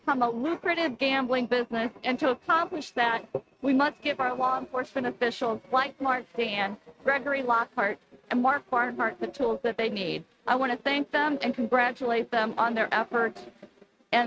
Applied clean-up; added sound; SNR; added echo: neural mask model RNNoise.